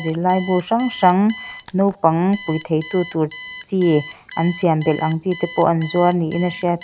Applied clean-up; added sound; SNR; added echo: none; Alarm; 15 dB; none.